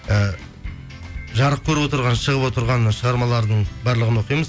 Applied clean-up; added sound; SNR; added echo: none; none; none; none.